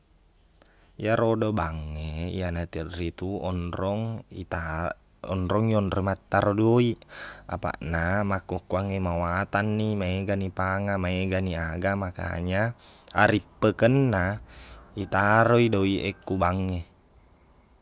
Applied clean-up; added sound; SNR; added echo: none; none; none; none.